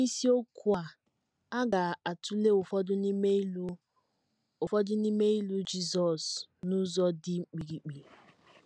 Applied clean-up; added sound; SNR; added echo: none; none; none; none.